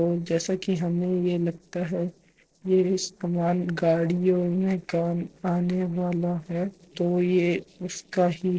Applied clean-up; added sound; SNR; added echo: neural separator model SepFormer DNS4.